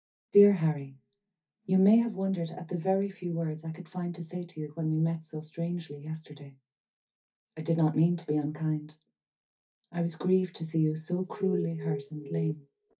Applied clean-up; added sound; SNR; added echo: neural mask model DeepFilterNet 3.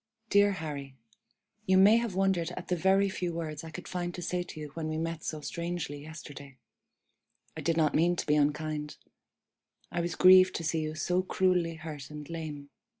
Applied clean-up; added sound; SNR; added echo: none; none; none; none.